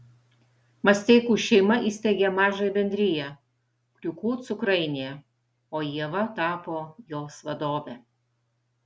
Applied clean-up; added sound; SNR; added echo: none; none; none; none.